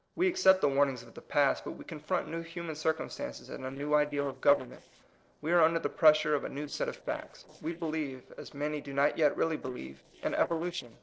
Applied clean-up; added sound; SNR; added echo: neural separator model SepFormer DNS4.